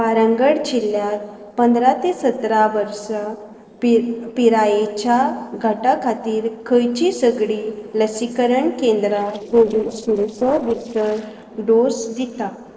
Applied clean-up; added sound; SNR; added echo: neural separator model SepFormer DNS4.